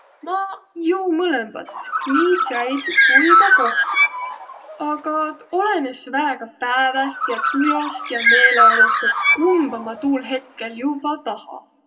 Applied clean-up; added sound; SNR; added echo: none; Bird; -2 dB; reverberation time 0.3 s.